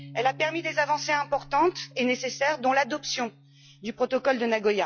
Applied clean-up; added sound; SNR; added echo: classical method log-MMSE.